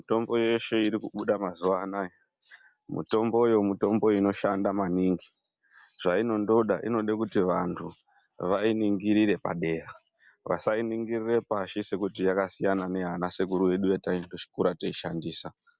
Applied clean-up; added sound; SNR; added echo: none; none; none; none.